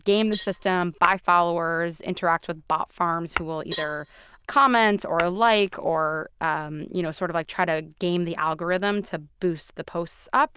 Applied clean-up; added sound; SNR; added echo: neural diffusion model UNIVERSE++.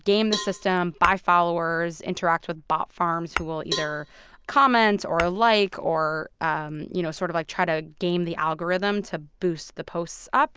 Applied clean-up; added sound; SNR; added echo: none; Tap / Glass + Cowbell; 11 dB; none.